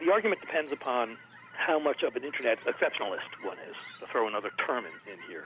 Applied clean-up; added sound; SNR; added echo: none; Chirp, tweet / Fowl; 19 dB; none.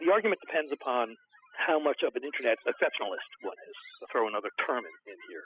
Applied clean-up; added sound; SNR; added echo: classical method spectral subtraction.